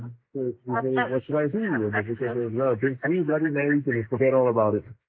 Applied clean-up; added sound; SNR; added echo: neural mask model Resemble Enhance denoiser.